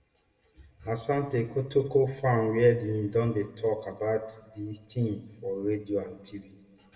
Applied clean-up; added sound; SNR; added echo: none; none; none; reverberation time 1.0 s.